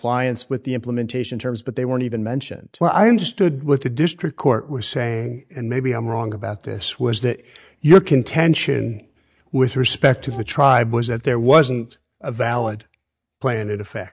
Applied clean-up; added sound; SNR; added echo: neural mask model DeepFilterNet 3.